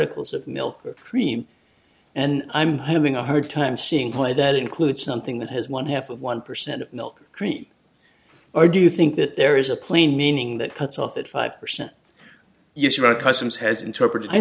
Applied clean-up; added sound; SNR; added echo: none; none; none; none.